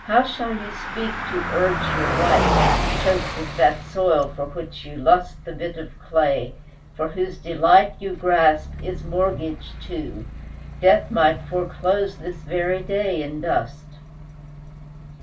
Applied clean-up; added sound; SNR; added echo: none; Car passing by; 6 dB; reverberation time 0.2 s.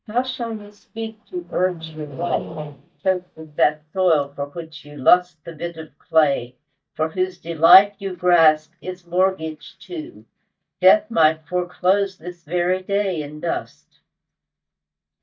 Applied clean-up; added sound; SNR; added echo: neural mask model DeepFilterNet 3.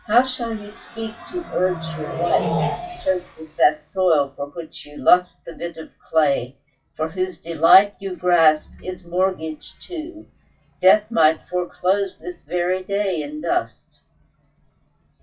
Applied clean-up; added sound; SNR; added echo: classical method WPE with log-MMSE.